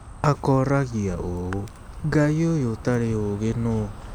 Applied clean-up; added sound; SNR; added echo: none; Insect; 14 dB; none.